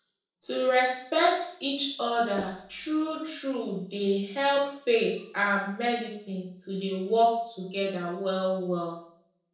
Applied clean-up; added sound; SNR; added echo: neural separator model SepFormer DNS4.